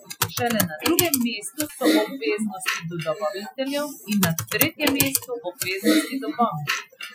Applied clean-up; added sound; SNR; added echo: classical method Wiener filter.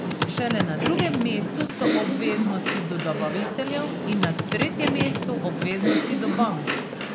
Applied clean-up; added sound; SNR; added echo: none; Computer keyboard; -2 dB; none.